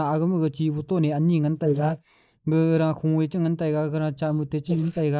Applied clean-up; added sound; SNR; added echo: neural mask model Resemble Enhance denoiser.